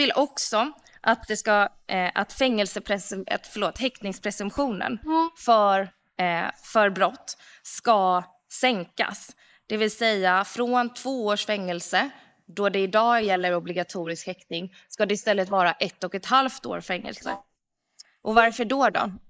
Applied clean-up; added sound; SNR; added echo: neural mask model Resemble Enhance denoiser.